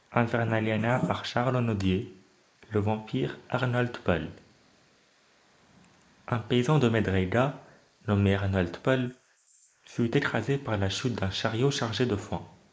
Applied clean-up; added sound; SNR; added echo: neural mask model Resemble Enhance denoiser.